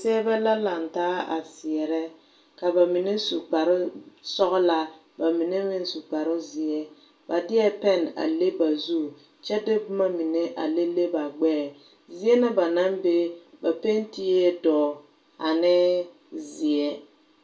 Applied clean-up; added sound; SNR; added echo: none; none; none; reverberation time 0.2 s.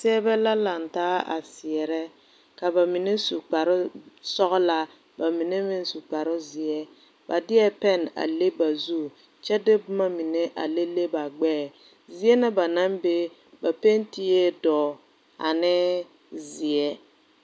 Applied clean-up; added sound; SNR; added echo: none; none; none; none.